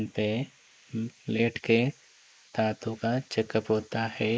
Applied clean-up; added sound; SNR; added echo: neural mask model Resemble Enhance denoiser.